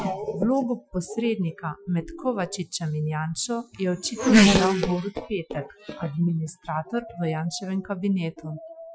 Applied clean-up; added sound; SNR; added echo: classical method Wiener filter.